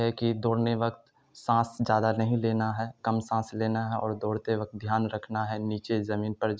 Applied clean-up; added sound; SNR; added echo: none; none; none; none.